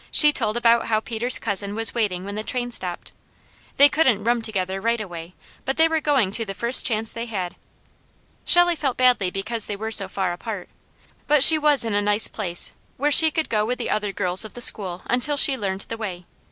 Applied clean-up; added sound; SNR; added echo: none; none; none; none.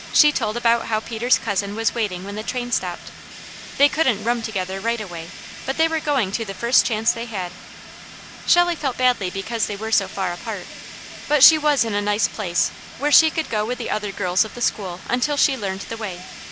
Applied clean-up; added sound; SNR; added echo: none; Fire; 14 dB; none.